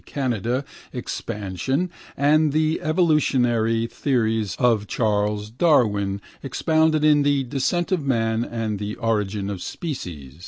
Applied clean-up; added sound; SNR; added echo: none; none; none; none.